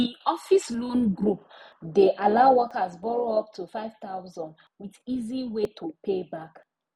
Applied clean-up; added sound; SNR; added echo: none; none; none; none.